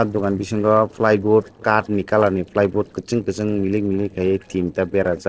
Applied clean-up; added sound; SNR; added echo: neural separator model SepFormer DNS4.